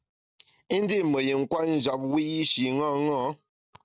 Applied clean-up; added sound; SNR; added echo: none; none; none; none.